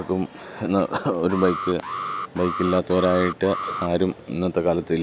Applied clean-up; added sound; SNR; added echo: none; Alarm; 8 dB; none.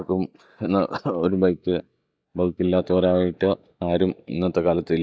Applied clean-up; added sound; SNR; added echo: neural mask model DeepFilterNet 3.